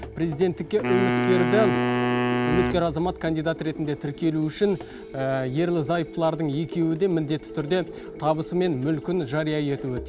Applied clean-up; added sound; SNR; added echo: none; Wind instrument, woodwind instrument; 0 dB; none.